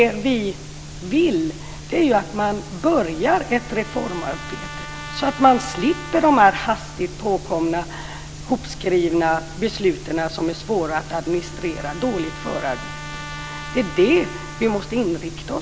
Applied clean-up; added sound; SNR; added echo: none; Trumpet; 18 dB; none.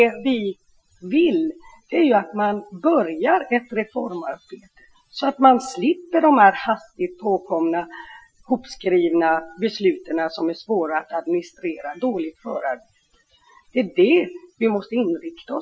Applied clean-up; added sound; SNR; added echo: classical method Wiener filter.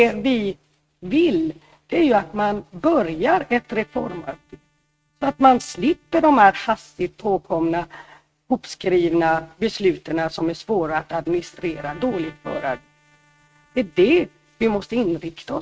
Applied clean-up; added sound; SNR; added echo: neural mask model RNNoise.